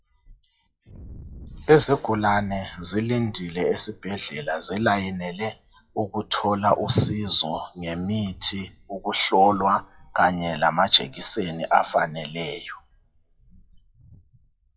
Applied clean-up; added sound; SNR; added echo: classical method WPE with log-MMSE.